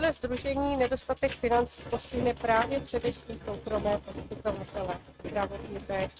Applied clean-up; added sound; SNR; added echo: neural mask model RNNoise.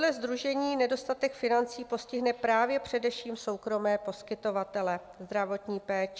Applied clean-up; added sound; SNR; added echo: none; none; none; none.